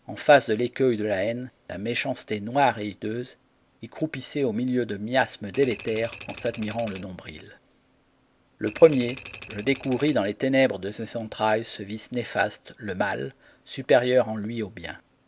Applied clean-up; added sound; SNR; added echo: none; Typewriter; 16 dB; none.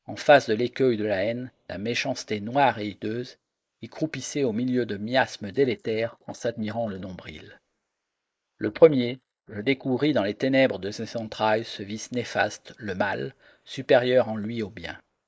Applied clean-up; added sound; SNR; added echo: neural mask model Resemble Enhance denoiser.